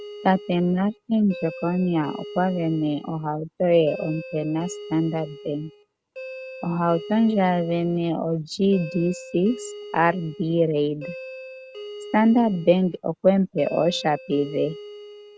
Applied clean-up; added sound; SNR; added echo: none; Doorbell; 16 dB; none.